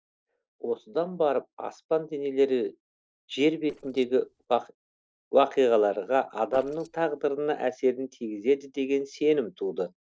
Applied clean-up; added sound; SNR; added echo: neural separator model SepFormer DNS4.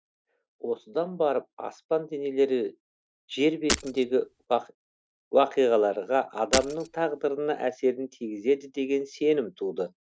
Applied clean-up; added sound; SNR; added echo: none; Shatter; 5 dB; none.